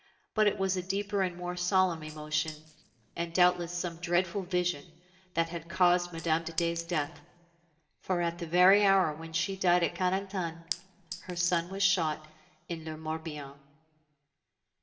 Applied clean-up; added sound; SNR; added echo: neural separator model SepFormer DNS4.